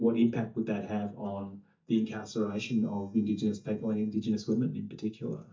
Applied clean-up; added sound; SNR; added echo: neural mask model DeepFilterNet 3.